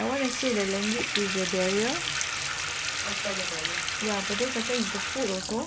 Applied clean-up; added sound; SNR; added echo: none; Bathtub (filling or washing) / Water tap, faucet; 0 dB; none.